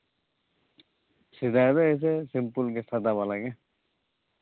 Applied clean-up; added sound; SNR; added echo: none; none; none; none.